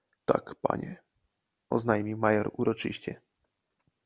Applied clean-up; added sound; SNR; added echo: none; none; none; none.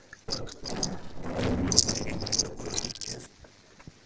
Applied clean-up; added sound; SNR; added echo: neural separator model SepFormer DNS4.